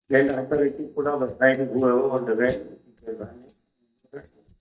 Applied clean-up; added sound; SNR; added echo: neural mask model DeepFilterNet 3.